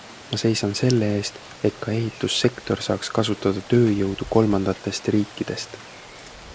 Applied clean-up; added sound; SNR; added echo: none; Rain; 18 dB; none.